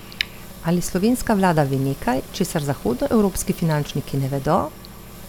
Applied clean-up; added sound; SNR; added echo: none; Engine; 17 dB; none.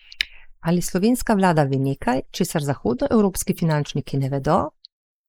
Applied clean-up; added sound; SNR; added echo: neural mask model Resemble Enhance denoiser.